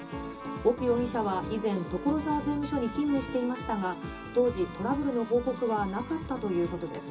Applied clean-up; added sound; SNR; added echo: none; Trumpet; 18 dB; reverberation time 0.2 s.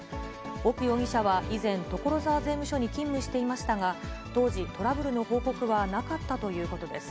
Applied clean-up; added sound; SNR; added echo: none; none; none; none.